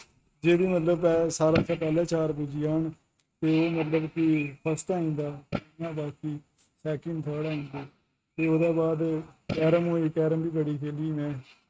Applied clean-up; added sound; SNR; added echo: neural mask model RNNoise.